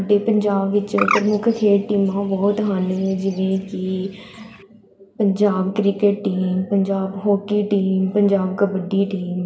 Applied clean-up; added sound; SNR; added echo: none; Bird; 11 dB; reverberation time 0.4 s.